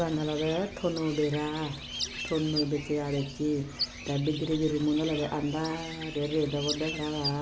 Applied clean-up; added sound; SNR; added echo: none; Bird; 9 dB; none.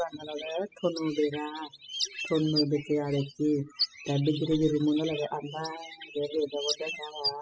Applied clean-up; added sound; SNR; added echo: classical method spectral subtraction.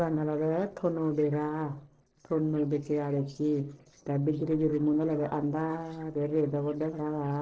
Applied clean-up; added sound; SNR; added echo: neural separator model SepFormer DNS4.